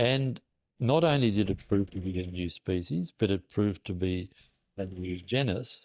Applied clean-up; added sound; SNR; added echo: neural mask model DeepFilterNet 3.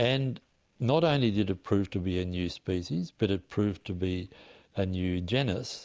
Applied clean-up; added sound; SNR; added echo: none; none; none; none.